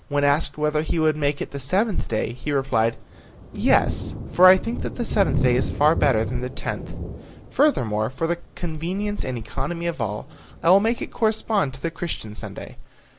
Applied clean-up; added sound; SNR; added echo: none; Thunder; 10 dB; none.